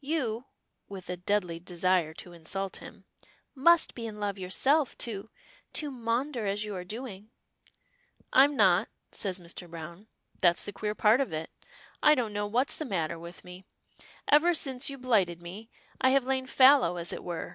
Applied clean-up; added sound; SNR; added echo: none; none; none; none.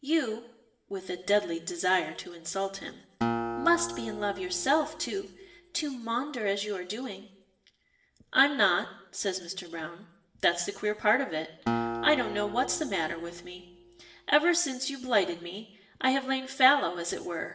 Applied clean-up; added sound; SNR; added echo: none; Acoustic guitar; 7 dB; reverberation time 0.7 s.